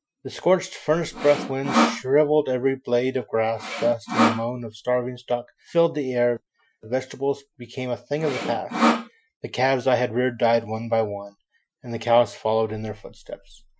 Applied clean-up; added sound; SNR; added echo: classical method Wiener filter.